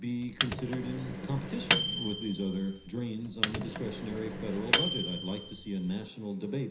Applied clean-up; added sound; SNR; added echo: none; Microwave oven; -3 dB; reverberation time 0.5 s.